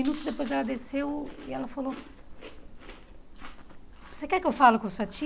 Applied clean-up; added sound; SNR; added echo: none; Chewing, mastication; 13 dB; none.